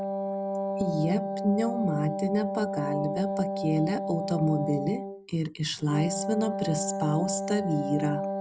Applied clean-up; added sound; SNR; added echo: none; Wind instrument, woodwind instrument; 3 dB; none.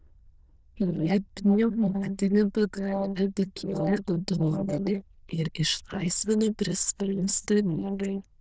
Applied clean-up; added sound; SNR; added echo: neural diffusion model UNIVERSE++.